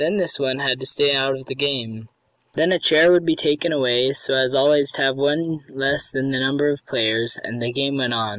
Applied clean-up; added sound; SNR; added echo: none; none; none; none.